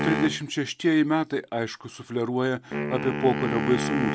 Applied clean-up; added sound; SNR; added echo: none; Wind instrument, woodwind instrument; 5 dB; none.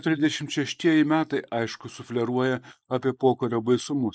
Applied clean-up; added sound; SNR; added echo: neural mask model Resemble Enhance denoiser.